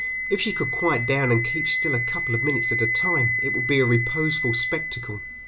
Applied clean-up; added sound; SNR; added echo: none; Wind instrument, woodwind instrument; 0 dB; none.